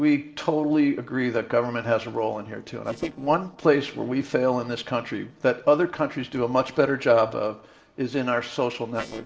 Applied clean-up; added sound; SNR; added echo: neural separator model SepFormer DNS4.